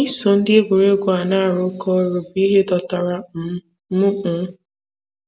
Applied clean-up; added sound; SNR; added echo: none; none; none; none.